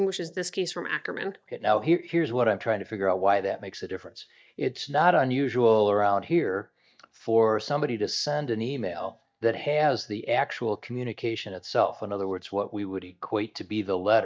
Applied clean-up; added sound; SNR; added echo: neural mask model DeepFilterNet 3.